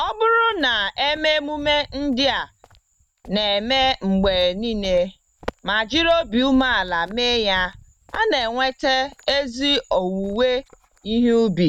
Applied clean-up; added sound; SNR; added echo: neural mask model RNNoise.